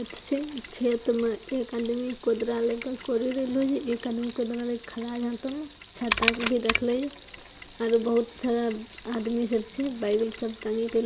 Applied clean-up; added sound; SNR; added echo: none; Mechanisms + Frying (food); 10 dB; none.